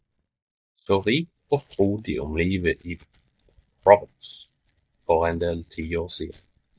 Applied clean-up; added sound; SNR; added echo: neural mask model DeepFilterNet 3.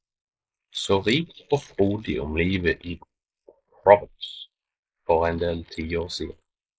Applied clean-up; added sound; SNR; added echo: neural mask model Resemble Enhance denoiser.